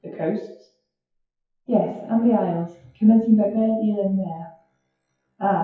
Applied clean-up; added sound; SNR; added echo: classical method WPE with log-MMSE.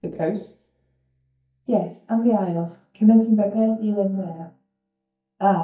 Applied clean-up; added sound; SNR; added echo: neural mask model DeepFilterNet 3.